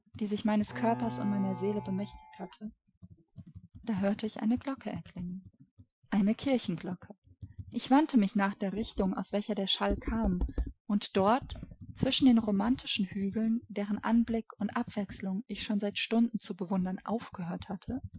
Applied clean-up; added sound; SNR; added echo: classical method Wiener filter.